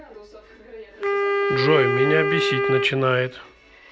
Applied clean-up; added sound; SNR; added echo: none; Wind instrument, woodwind instrument; -1 dB; none.